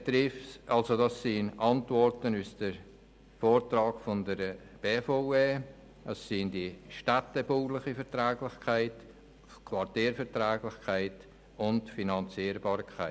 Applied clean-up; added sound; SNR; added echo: none; none; none; none.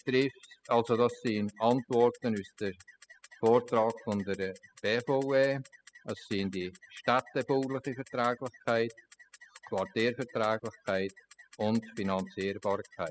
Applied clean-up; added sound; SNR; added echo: classical method spectral subtraction.